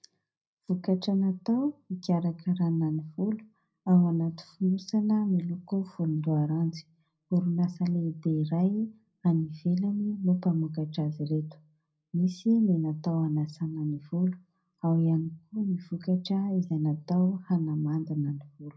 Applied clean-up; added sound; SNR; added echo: none; none; none; reverberation time 0.4 s.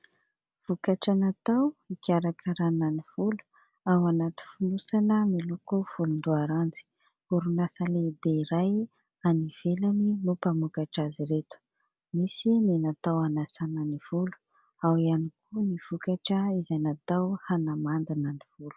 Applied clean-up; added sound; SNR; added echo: none; none; none; none.